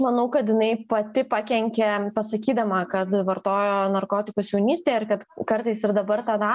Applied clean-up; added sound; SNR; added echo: none; none; none; none.